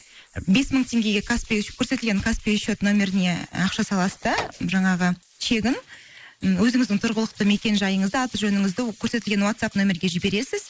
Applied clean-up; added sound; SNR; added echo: neural mask model Resemble Enhance denoiser.